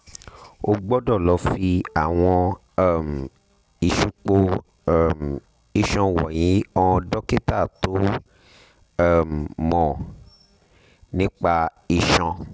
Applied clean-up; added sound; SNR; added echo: none; none; none; none.